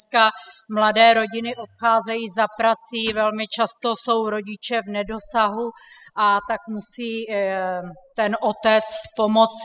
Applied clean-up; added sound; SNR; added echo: classical method spectral subtraction.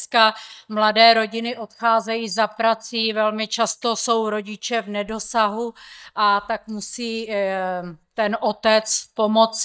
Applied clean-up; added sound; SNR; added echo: neural mask model DeepFilterNet 3.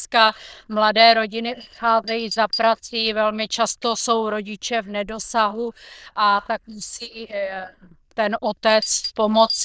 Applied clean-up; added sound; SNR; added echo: neural diffusion model UNIVERSE++.